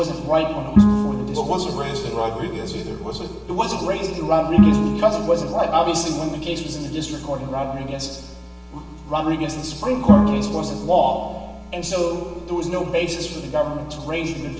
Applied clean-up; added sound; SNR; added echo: none; Bowed string instrument; 0 dB; reverberation time 1.1 s.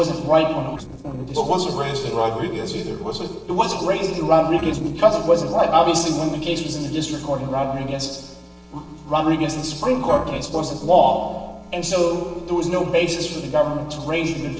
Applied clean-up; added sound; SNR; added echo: neural separator model SepFormer DNS4.